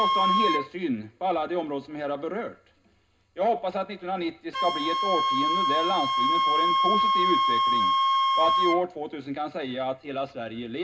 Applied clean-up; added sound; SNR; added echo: none; Wind instrument, woodwind instrument; -4 dB; reverberation time 0.2 s.